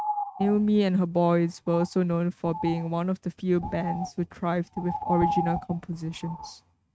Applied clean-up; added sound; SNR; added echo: neural mask model RNNoise.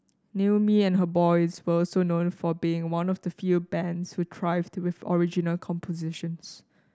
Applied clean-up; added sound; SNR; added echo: none; none; none; none.